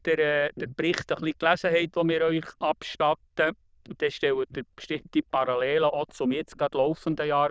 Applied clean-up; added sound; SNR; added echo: neural diffusion model UNIVERSE++.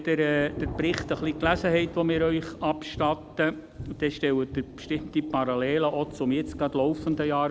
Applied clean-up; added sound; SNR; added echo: none; Thunder / Rain; 14 dB; none.